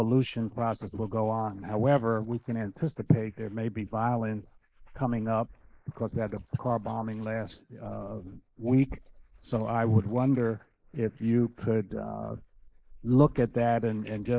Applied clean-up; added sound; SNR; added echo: neural mask model Resemble Enhance denoiser.